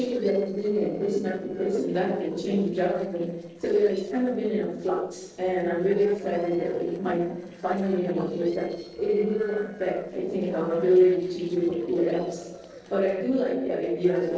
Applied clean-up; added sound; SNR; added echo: neural separator model SepFormer DNS4.